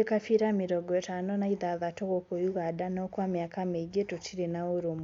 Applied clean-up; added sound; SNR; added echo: none; none; none; none.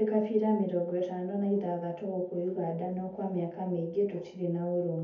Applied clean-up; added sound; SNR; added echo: none; none; none; reverberation time 0.5 s.